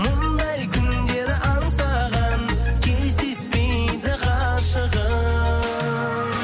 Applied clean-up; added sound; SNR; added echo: none; none; none; none.